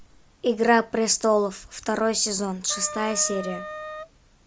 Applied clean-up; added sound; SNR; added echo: none; Wind instrument, woodwind instrument; 10 dB; none.